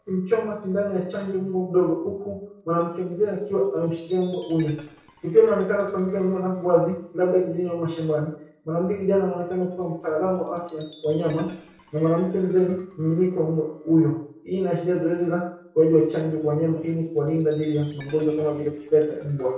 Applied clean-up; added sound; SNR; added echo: neural separator model SepFormer DNS4.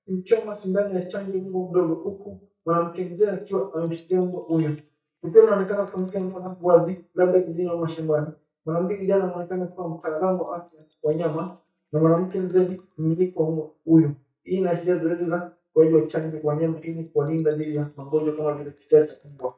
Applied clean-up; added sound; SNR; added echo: neural mask model DeepFilterNet 3.